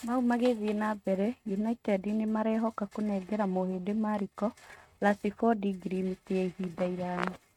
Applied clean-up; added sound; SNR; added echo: neural mask model RNNoise.